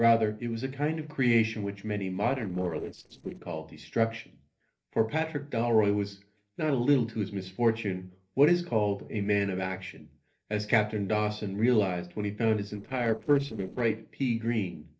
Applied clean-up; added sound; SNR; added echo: neural separator model SepFormer DNS4.